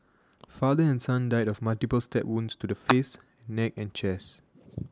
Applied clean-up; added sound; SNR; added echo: neural mask model Resemble Enhance denoiser.